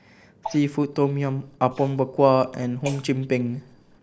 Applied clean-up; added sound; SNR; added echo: neural mask model Resemble Enhance denoiser.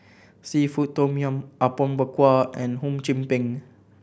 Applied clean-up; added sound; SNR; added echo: none; none; none; none.